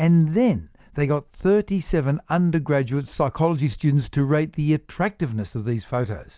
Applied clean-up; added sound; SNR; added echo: none; none; none; none.